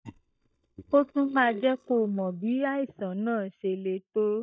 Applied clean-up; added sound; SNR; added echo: neural mask model DeepFilterNet 3.